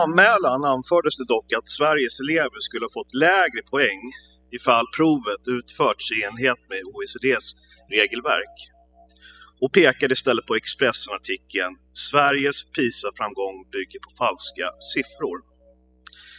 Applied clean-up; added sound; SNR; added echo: classical method spectral subtraction.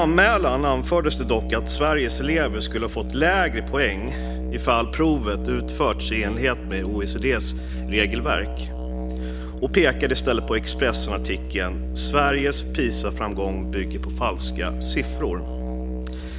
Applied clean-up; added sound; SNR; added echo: none; Musical instrument; 3 dB; none.